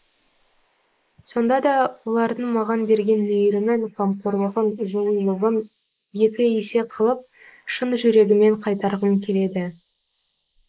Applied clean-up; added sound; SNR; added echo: neural mask model Resemble Enhance denoiser.